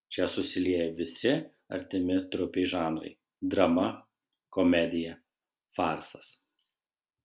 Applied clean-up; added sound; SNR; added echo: none; none; none; none.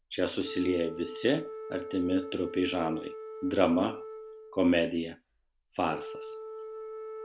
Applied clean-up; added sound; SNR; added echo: none; Wind instrument, woodwind instrument; 11 dB; none.